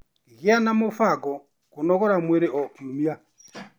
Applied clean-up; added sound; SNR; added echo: none; none; none; none.